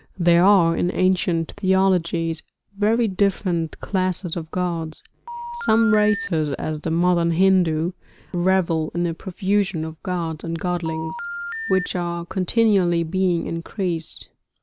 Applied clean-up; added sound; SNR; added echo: none; Telephone; 10 dB; none.